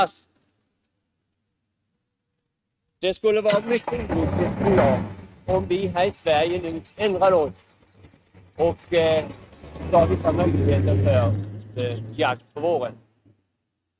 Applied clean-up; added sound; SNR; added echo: neural mask model RNNoise.